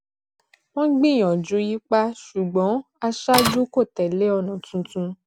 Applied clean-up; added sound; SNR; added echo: none; Printer; -1 dB; none.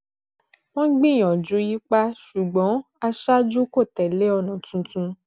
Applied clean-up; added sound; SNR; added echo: none; none; none; none.